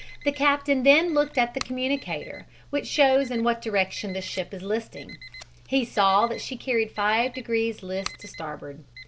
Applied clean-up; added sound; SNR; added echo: none; Packing tape, duct tape + Alarm; 18 dB; none.